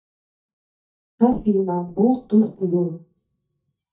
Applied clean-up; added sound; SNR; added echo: neural mask model DeepFilterNet 3.